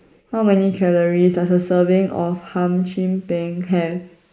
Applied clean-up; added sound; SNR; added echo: neural mask model Resemble Enhance denoiser.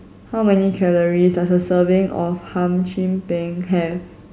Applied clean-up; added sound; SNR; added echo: none; none; none; none.